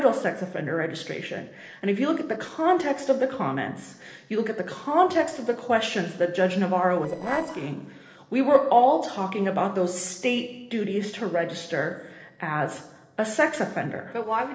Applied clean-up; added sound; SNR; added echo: neural separator model SepFormer DNS4.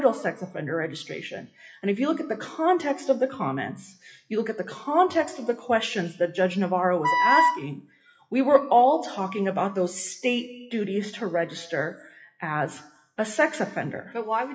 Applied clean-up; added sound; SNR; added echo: classical method WPE with log-MMSE.